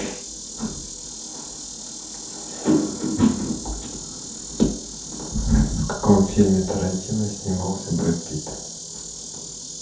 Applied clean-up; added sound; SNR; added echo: none; Insect; 11 dB; reverberation time 0.5 s.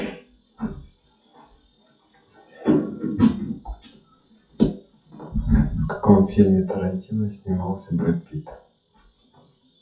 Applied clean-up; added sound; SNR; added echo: classical method WPE with log-MMSE.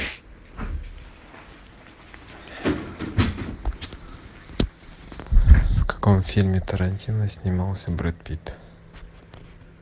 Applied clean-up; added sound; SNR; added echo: none; none; none; none.